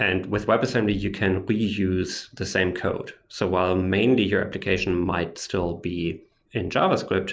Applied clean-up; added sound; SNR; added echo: none; none; none; none.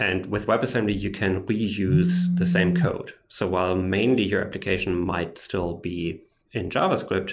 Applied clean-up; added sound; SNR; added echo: none; Telephone; -3 dB; none.